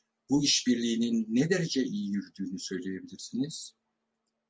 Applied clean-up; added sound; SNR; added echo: none; none; none; none.